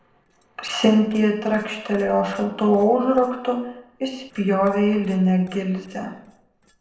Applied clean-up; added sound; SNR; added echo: neural separator model SepFormer DNS4.